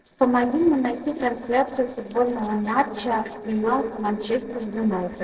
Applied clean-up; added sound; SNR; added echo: neural separator model SepFormer DNS4.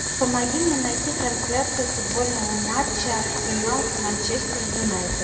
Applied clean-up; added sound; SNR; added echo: none; Boiling; -1 dB; reverberation time 1.9 s.